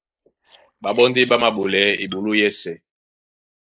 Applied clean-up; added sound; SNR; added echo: neural mask model Resemble Enhance denoiser.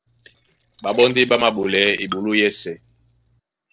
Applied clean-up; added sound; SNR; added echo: neural separator model SepFormer DNS4.